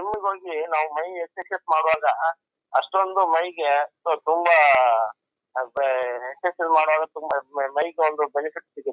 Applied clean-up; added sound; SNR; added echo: none; none; none; none.